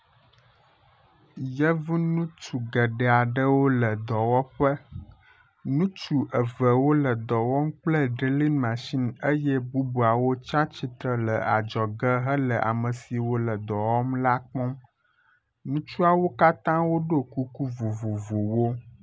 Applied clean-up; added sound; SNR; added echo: none; none; none; none.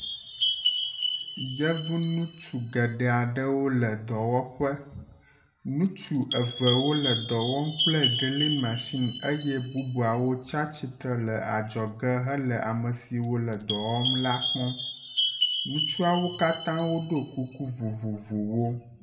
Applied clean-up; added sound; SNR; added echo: none; Chime; -1 dB; reverberation time 0.5 s.